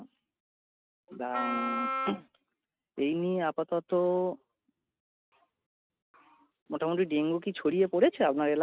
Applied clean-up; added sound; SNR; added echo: neural mask model RNNoise.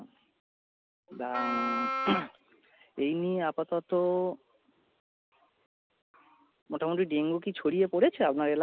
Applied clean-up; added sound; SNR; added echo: none; Wind instrument, woodwind instrument; 2 dB; none.